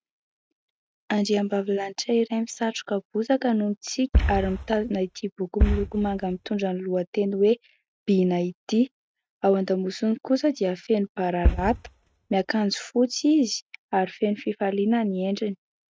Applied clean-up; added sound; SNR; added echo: neural mask model RNNoise.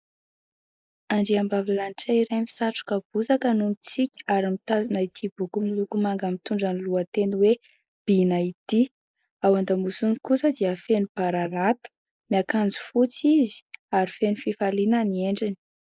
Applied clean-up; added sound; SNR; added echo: neural mask model Resemble Enhance denoiser.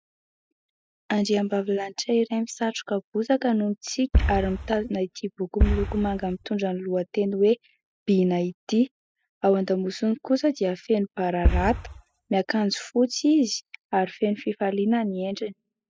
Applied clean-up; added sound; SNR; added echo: classical method spectral subtraction.